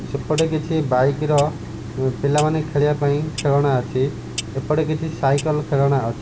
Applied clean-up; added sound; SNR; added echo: none; Clock; 10 dB; none.